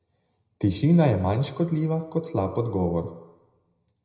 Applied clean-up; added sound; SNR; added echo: none; none; none; reverberation time 0.8 s.